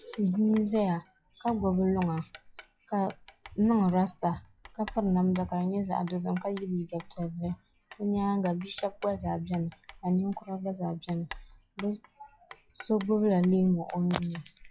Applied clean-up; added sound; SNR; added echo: classical method log-MMSE.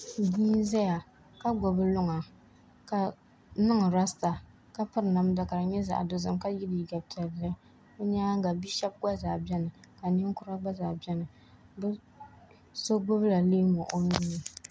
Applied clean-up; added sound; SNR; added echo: none; none; none; none.